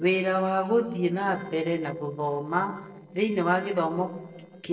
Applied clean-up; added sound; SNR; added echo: neural separator model SepFormer DNS4.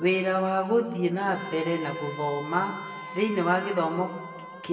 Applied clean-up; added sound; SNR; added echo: none; Wind instrument, woodwind instrument; 14 dB; reverberation time 1.5 s.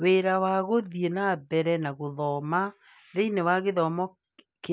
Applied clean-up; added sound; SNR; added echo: none; none; none; none.